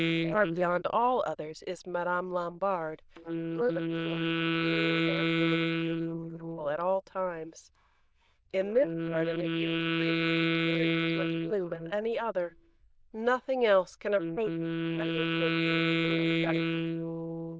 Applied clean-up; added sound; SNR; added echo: neural diffusion model UNIVERSE++.